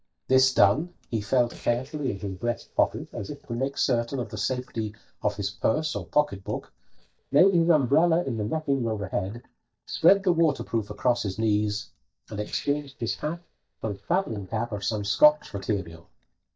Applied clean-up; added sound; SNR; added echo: neural mask model DeepFilterNet 3.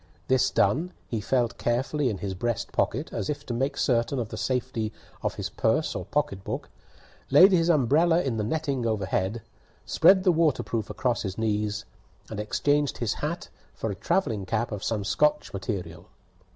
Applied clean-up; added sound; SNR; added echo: none; none; none; none.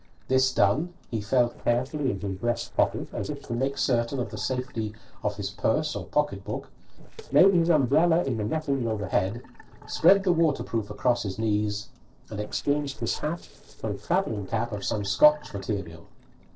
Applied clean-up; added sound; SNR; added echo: neural separator model SepFormer DNS4.